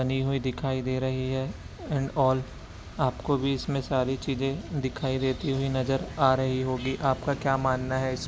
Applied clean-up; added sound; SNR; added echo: none; none; none; none.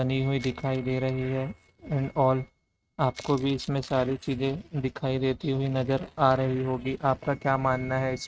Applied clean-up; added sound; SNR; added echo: neural mask model RNNoise.